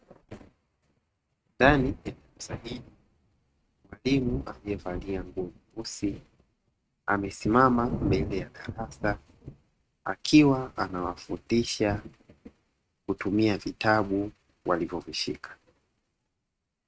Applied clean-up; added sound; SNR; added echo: neural mask model RNNoise.